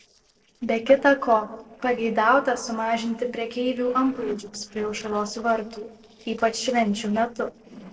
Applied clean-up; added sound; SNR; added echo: neural separator model SepFormer DNS4.